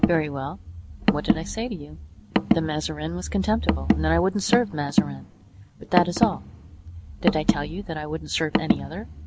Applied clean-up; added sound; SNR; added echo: none; Car; -1 dB; none.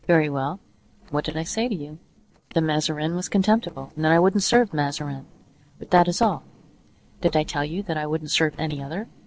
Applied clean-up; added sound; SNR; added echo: neural separator model SepFormer DNS4.